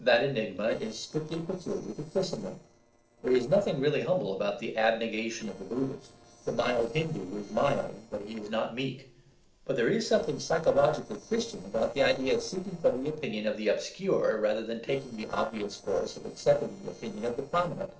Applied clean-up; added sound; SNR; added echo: neural separator model SepFormer DNS4.